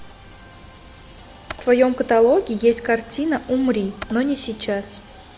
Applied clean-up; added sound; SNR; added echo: none; Computer keyboard; 19 dB; none.